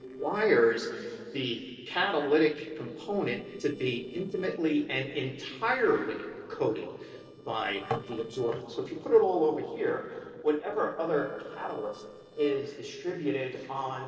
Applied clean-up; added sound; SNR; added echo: neural separator model SepFormer DNS4.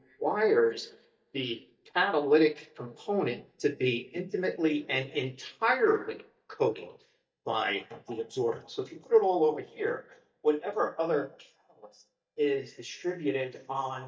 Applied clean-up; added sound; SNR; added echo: neural mask model DeepFilterNet 3.